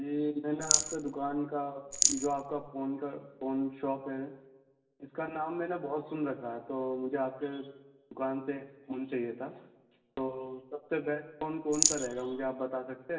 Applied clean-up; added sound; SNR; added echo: none; Rattle; -5 dB; reverberation time 1.0 s.